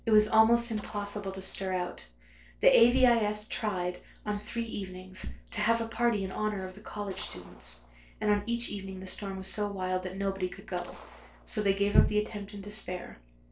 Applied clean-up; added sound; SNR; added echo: neural separator model SepFormer DNS4.